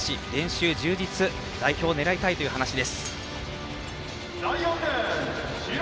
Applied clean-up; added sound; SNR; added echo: none; Shatter + Dog; 20 dB; none.